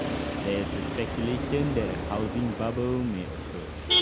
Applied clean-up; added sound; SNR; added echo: none; Motor vehicle (road); 0 dB; none.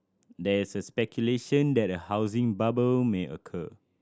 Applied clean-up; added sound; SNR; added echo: none; none; none; none.